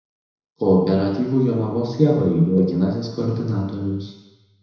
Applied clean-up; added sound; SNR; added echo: none; Guitar; 18 dB; reverberation time 1.0 s.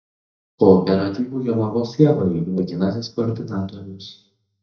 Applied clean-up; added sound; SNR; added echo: neural mask model DeepFilterNet 3.